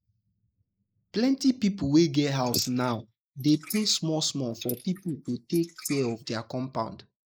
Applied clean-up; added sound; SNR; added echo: neural mask model Resemble Enhance denoiser.